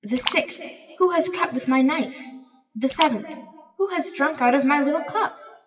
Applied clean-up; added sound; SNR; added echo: classical method WPE with log-MMSE.